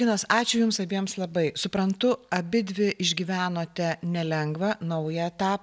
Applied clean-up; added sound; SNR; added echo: none; none; none; none.